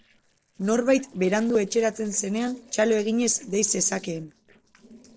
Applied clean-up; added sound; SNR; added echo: neural separator model SepFormer DNS4.